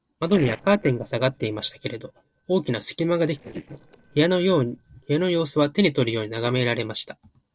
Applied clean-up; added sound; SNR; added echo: neural separator model SepFormer DNS4.